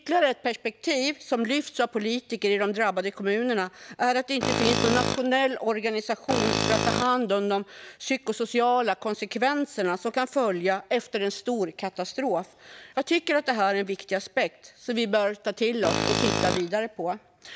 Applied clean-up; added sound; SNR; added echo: none; Tools; 2 dB; none.